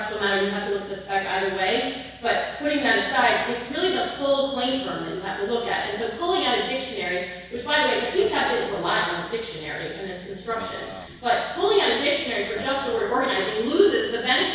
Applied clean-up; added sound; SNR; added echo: none; Burping, eructation; 15 dB; reverberation time 1.1 s.